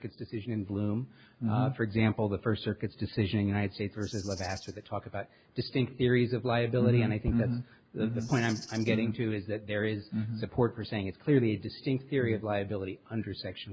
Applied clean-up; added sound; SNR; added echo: none; Rattle (instrument); 18 dB; none.